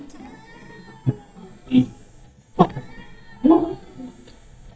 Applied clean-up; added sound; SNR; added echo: neural mask model DeepFilterNet 3.